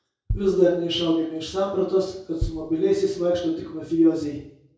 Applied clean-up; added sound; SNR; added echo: none; Bass drum; 12 dB; reverberation time 0.6 s.